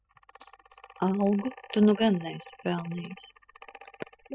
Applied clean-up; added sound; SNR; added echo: classical method spectral subtraction.